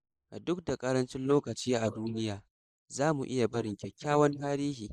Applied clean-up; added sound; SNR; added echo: neural mask model Resemble Enhance denoiser.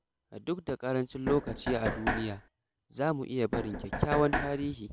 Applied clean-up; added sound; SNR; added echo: none; Knock; 3 dB; none.